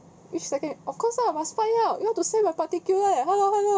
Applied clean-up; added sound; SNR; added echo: none; none; none; none.